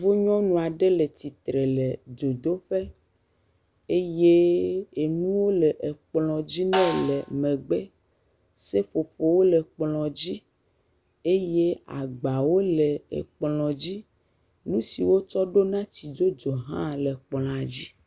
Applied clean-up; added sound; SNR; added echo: none; Snare drum; 10 dB; none.